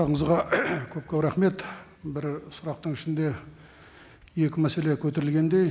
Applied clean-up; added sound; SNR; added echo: none; none; none; none.